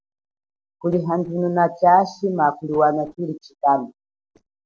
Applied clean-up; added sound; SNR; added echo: neural separator model SepFormer DNS4.